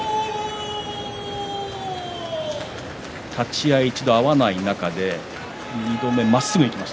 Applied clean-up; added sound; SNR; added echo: none; none; none; none.